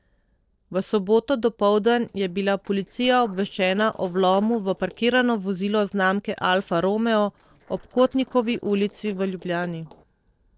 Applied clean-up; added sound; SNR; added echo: neural separator model SepFormer DNS4.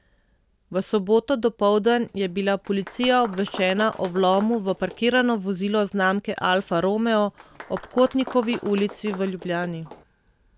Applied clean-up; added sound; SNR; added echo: none; Applause; 18 dB; none.